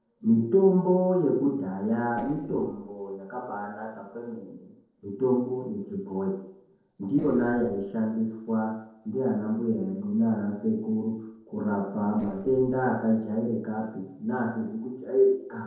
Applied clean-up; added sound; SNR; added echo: neural separator model SepFormer DNS4.